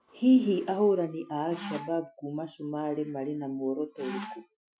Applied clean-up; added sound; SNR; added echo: classical method Wiener filter.